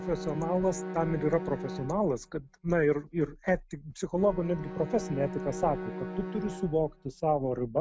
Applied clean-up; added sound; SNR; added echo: none; Bowed string instrument; 10 dB; none.